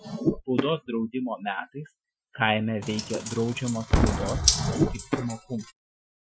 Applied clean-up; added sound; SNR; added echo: classical method Wiener filter.